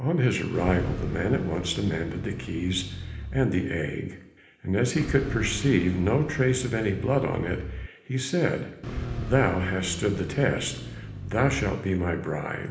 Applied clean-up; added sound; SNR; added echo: none; Car; 8 dB; reverberation time 1.0 s.